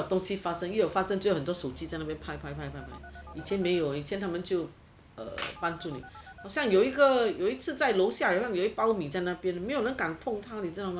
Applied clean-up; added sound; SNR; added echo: none; Musical instrument + Telephone; 18 dB; none.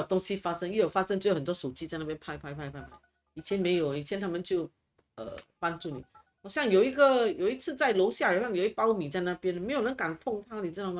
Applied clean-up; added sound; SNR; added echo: neural mask model RNNoise.